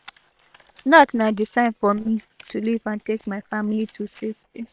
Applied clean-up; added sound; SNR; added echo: neural separator model SepFormer WHAM!.